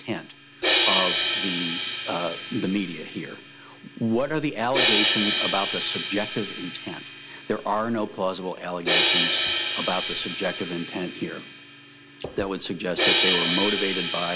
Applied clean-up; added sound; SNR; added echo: none; Crash cymbal; -4 dB; none.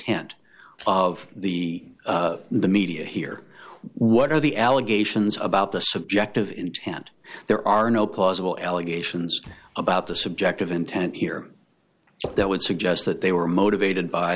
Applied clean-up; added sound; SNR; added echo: none; none; none; none.